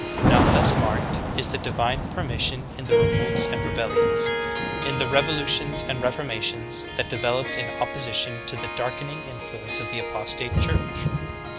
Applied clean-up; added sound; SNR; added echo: none; Thunder / Rain + Harp; -4 dB; none.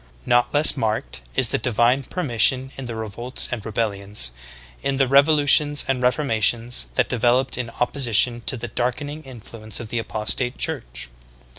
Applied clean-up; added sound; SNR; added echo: none; none; none; none.